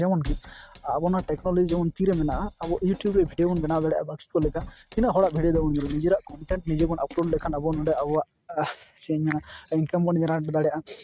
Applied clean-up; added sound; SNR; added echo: neural mask model RNNoise.